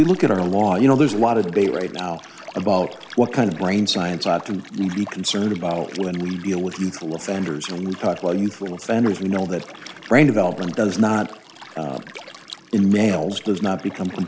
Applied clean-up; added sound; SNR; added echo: none; Liquid; 19 dB; none.